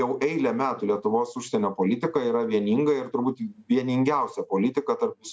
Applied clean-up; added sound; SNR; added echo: none; none; none; none.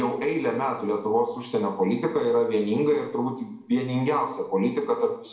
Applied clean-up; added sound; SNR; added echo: none; none; none; reverberation time 0.6 s.